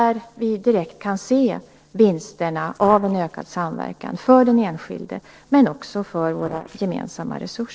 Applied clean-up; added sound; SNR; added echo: neural separator model SepFormer DNS4.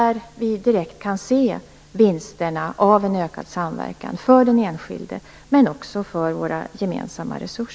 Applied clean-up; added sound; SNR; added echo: none; none; none; none.